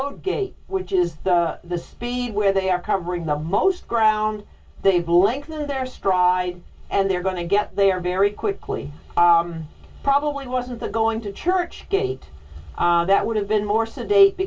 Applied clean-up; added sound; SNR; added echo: none; none; none; reverberation time 0.1 s.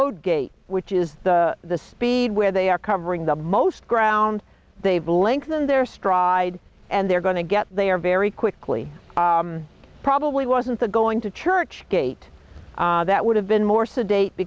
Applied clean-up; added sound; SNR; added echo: none; none; none; none.